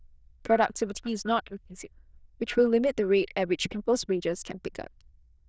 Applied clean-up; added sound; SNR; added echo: neural diffusion model UNIVERSE++.